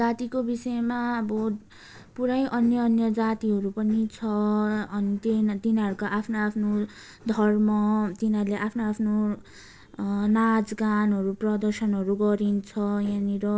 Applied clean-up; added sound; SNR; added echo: none; none; none; none.